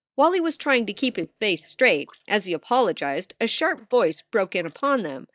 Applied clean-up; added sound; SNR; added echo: neural mask model DeepFilterNet 3.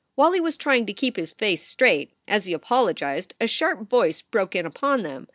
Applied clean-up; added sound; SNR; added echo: none; none; none; none.